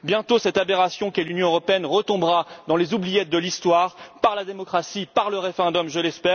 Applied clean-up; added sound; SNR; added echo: none; none; none; none.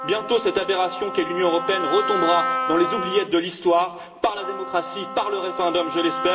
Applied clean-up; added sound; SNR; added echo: none; Wind instrument, woodwind instrument; 6 dB; reverberation time 2.2 s.